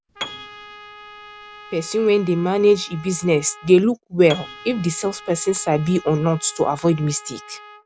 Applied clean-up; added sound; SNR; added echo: none; Piano + Trumpet; 18 dB; none.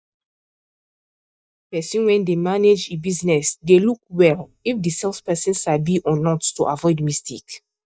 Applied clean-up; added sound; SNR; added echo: neural mask model DeepFilterNet 3.